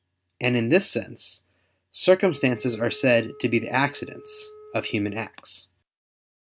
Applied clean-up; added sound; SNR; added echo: none; Wind instrument, woodwind instrument; 19 dB; none.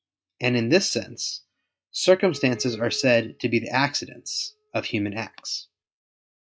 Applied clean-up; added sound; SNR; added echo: classical method log-MMSE.